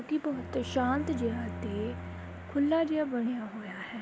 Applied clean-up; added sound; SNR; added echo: none; Bowed string instrument; 10 dB; none.